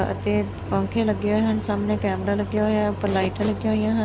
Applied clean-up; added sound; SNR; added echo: none; none; none; none.